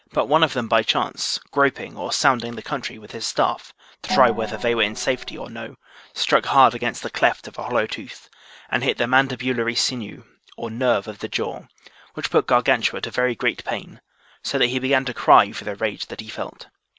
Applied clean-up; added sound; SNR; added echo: none; Gong; 8 dB; none.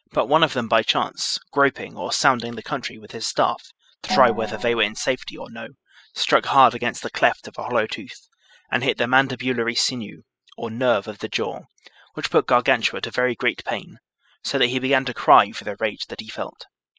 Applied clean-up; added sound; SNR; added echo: classical method spectral subtraction.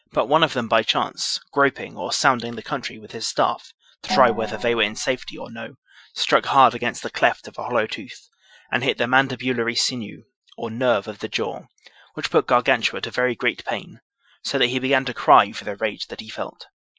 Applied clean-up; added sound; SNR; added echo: classical method Wiener filter.